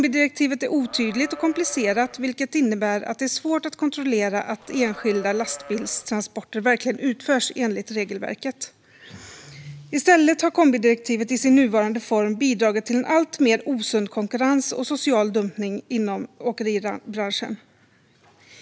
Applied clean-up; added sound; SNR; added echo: none; Livestock, farm animals, working animals; 17 dB; none.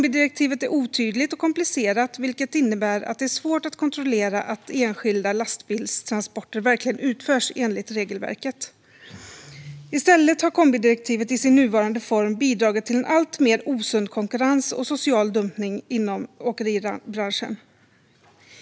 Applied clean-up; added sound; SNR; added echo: none; none; none; none.